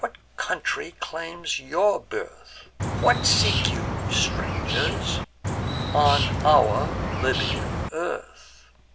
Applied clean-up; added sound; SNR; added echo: none; Bird; -1 dB; none.